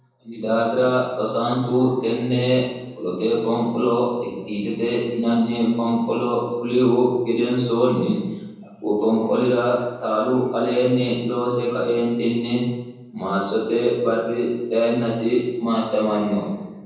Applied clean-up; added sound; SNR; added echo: none; none; none; reverberation time 1.1 s.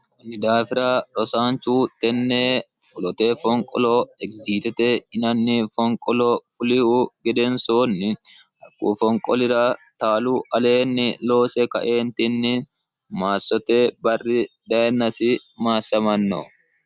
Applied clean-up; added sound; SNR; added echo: none; none; none; none.